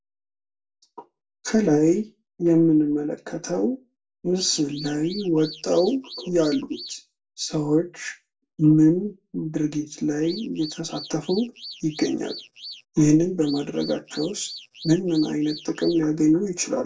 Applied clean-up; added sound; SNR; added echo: none; Alarm / Car; 17 dB; reverberation time 0.2 s.